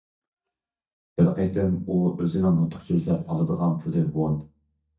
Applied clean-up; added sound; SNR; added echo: neural mask model DeepFilterNet 3.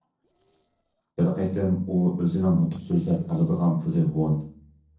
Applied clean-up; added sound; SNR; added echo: neural separator model SepFormer DNS4.